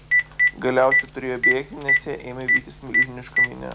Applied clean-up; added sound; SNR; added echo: none; Telephone; -4 dB; none.